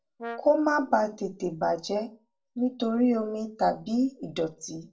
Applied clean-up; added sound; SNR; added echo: neural separator model SepFormer DNS4.